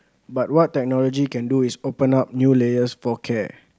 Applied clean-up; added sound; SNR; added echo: none; none; none; none.